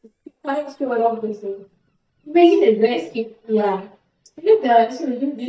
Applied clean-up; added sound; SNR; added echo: neural mask model DeepFilterNet 3.